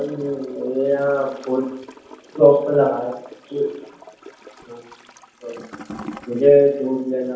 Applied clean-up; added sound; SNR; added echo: none; Toilet flush / Gurgling; 20 dB; reverberation time 0.7 s.